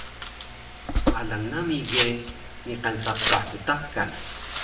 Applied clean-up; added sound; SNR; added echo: none; Domestic sounds, home sounds; -4 dB; reverberation time 0.8 s.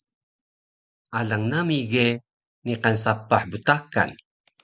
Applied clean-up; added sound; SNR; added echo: none; none; none; none.